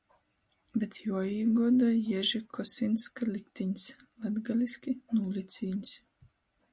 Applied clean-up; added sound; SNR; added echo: none; none; none; none.